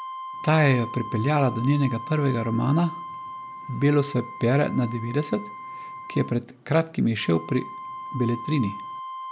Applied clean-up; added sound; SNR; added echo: none; Wind instrument, woodwind instrument; 12 dB; none.